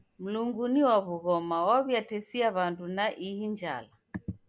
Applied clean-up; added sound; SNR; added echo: none; none; none; none.